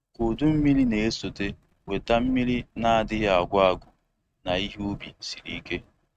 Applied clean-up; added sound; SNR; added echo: neural mask model RNNoise.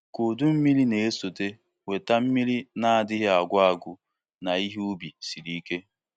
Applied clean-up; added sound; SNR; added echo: none; none; none; none.